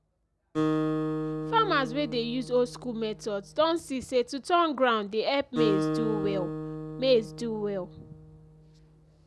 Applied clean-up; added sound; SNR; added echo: none; Acoustic guitar; 5 dB; none.